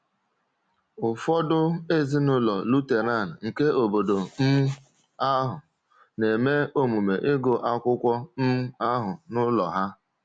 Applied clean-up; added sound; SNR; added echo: none; none; none; none.